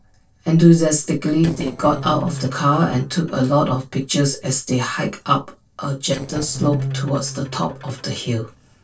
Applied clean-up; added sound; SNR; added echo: neural separator model SepFormer DNS4.